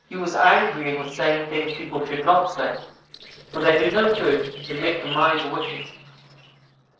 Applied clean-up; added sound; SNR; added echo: neural separator model SepFormer DNS4.